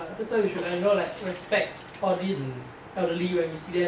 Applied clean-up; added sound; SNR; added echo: none; Bathtub (filling or washing); 19 dB; none.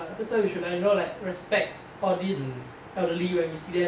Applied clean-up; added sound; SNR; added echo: none; none; none; none.